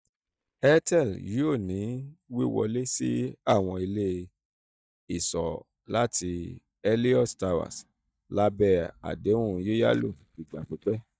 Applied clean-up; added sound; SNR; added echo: neural mask model DeepFilterNet 3.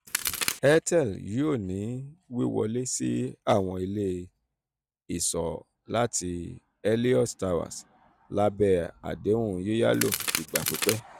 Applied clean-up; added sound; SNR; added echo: none; Crack; 2 dB; none.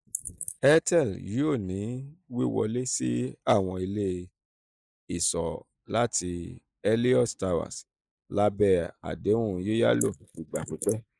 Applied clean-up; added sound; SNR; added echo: neural mask model Resemble Enhance denoiser.